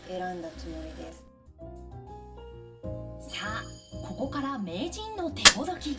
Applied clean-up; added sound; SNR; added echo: none; Fire; -3 dB; reverberation time 0.2 s.